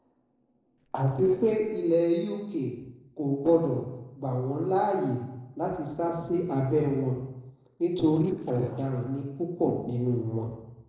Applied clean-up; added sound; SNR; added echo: neural separator model SepFormer DNS4.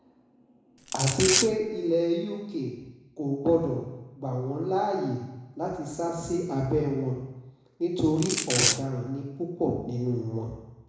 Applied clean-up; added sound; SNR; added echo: none; Domestic sounds, home sounds; -1 dB; reverberation time 1.0 s.